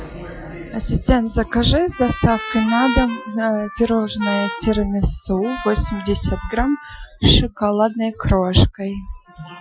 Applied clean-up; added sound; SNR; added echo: classical method Wiener filter.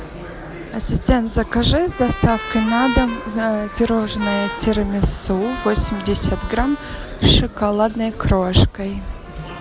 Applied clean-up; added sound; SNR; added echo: none; Trumpet; 14 dB; none.